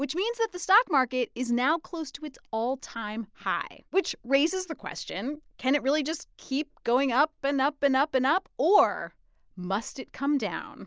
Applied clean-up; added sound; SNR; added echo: none; none; none; none.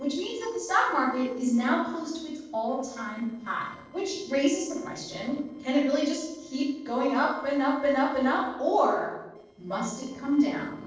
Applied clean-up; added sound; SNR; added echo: neural separator model SepFormer DNS4.